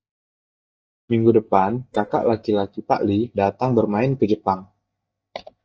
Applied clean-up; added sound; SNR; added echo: neural mask model DeepFilterNet 3.